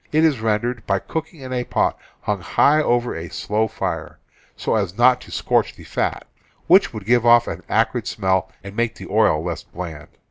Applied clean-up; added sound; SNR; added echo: none; none; none; none.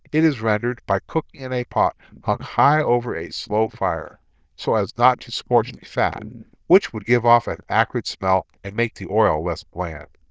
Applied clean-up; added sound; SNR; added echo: neural diffusion model UNIVERSE++.